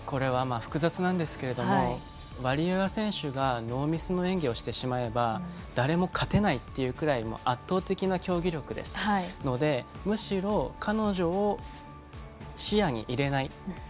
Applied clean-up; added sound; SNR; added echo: none; none; none; none.